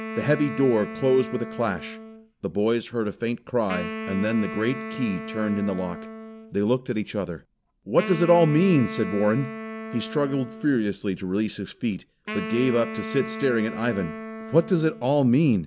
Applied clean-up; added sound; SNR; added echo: none; Wind instrument, woodwind instrument; 11 dB; none.